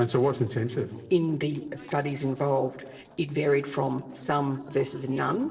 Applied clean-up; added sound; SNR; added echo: neural separator model SepFormer DNS4.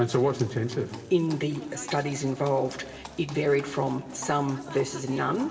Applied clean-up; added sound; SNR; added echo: none; Livestock, farm animals, working animals; 16 dB; reverberation time 1.2 s.